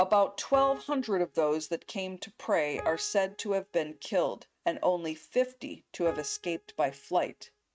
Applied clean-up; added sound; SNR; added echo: neural mask model RNNoise.